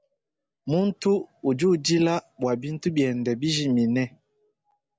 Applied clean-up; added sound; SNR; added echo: none; none; none; none.